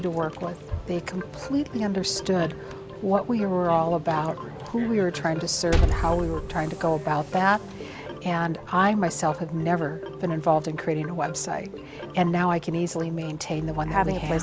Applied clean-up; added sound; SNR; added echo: none; Liquid; 4 dB; none.